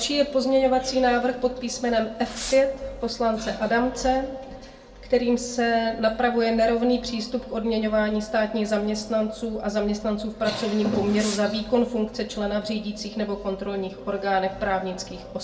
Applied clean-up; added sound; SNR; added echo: none; Fireworks; 16 dB; reverberation time 0.2 s.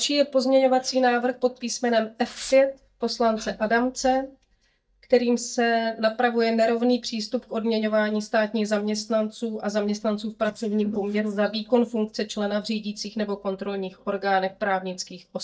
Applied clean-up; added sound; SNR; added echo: neural mask model DeepFilterNet 3.